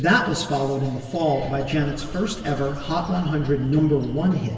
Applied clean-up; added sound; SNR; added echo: none; Crow; 13 dB; reverberation time 1.3 s.